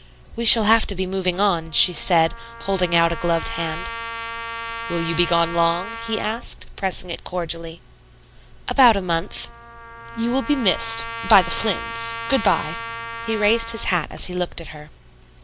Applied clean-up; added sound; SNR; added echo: none; Trumpet; 11 dB; none.